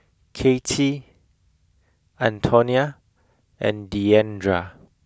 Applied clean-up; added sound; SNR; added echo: none; none; none; none.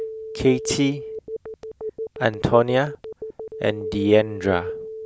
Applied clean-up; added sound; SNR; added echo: none; Telephone; 9 dB; none.